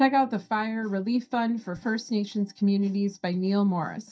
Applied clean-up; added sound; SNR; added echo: neural mask model DeepFilterNet 3.